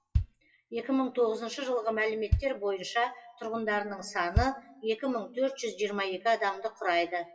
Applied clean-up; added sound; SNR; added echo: classical method WPE with log-MMSE.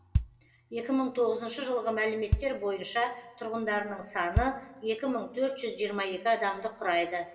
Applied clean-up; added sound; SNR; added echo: none; Bass drum; 5 dB; reverberation time 0.9 s.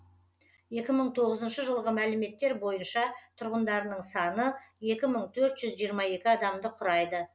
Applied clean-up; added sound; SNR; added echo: none; none; none; none.